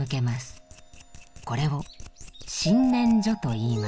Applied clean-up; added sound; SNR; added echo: none; Domestic sounds, home sounds; 18 dB; none.